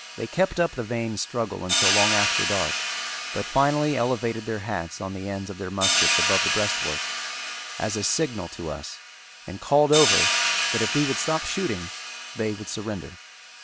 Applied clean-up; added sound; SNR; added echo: none; Hi-hat; 1 dB; none.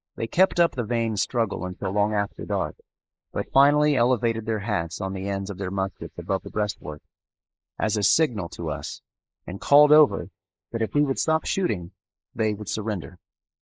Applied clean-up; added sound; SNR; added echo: neural mask model Resemble Enhance denoiser.